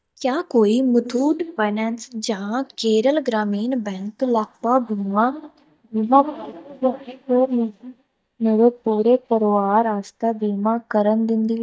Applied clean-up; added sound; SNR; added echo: neural mask model DeepFilterNet 3.